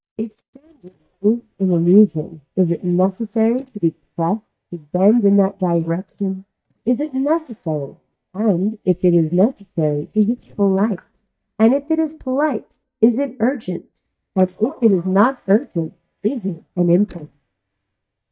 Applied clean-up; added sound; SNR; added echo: neural mask model DeepFilterNet 3.